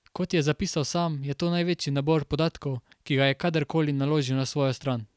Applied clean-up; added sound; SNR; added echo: none; none; none; none.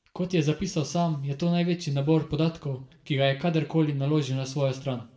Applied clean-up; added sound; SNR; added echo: none; none; none; reverberation time 0.4 s.